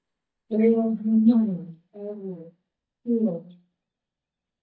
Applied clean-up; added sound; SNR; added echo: neural mask model DeepFilterNet 3.